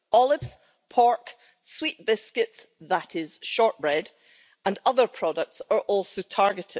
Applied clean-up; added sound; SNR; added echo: none; none; none; none.